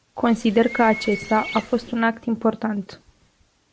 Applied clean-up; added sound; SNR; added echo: none; Bird; 12 dB; none.